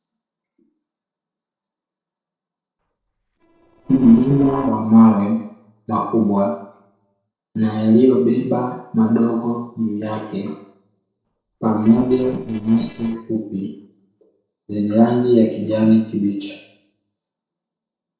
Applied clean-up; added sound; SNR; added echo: neural separator model SepFormer DNS4.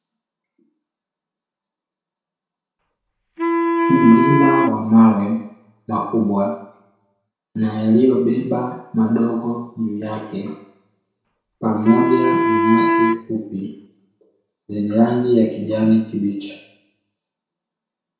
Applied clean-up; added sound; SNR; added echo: none; Wind instrument, woodwind instrument; 0 dB; reverberation time 0.7 s.